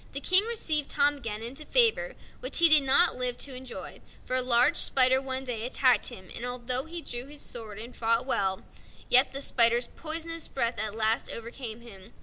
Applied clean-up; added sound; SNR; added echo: none; none; none; none.